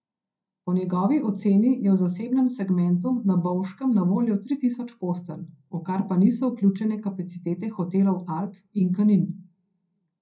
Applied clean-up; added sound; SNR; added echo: none; none; none; reverberation time 0.2 s.